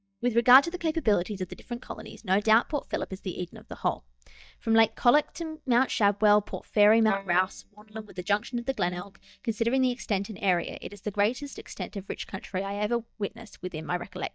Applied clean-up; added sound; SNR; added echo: neural mask model DeepFilterNet 3.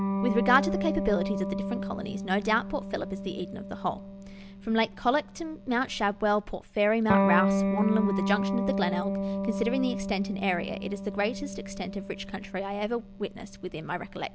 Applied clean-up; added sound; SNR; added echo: none; Electric guitar; 2 dB; none.